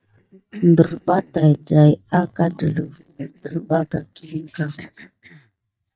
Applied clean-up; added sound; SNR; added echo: neural mask model DeepFilterNet 3.